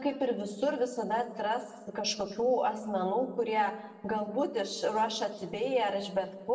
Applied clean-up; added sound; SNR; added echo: none; none; none; reverberation time 0.9 s.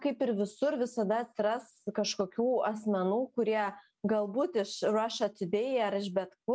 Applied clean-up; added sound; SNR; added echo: none; none; none; none.